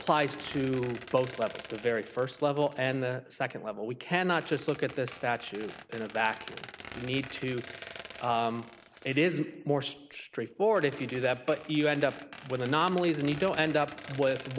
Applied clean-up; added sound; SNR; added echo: none; Squeak; 16 dB; none.